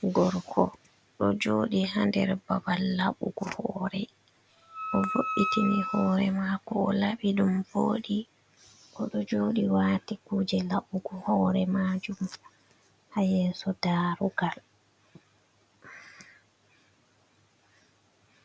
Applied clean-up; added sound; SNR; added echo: none; Wind instrument, woodwind instrument; 6 dB; none.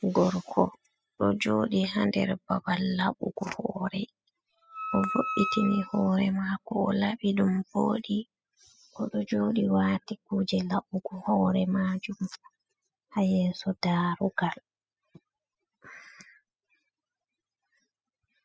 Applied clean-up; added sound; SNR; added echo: classical method spectral subtraction.